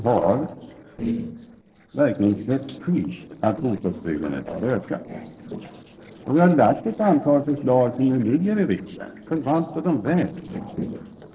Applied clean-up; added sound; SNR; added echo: neural separator model SepFormer DNS4.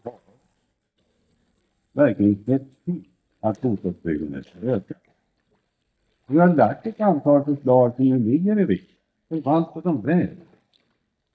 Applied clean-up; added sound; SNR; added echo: neural mask model DeepFilterNet 3.